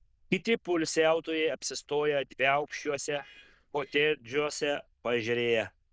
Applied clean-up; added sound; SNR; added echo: neural diffusion model UNIVERSE++.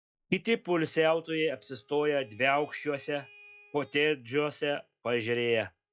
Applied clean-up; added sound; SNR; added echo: classical method log-MMSE.